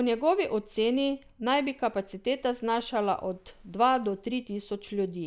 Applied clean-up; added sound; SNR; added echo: none; none; none; none.